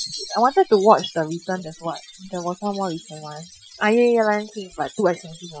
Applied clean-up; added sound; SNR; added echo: classical method Wiener filter.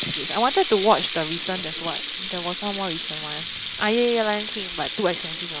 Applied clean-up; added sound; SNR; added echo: none; Sink (filling or washing) / Water tap, faucet; -2 dB; none.